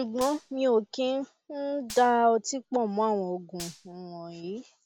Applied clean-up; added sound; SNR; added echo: none; Gunshot, gunfire; 20 dB; none.